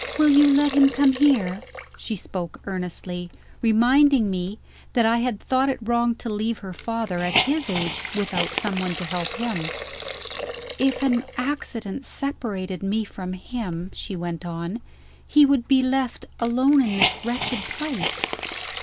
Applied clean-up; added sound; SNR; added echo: none; Hiss; 10 dB; none.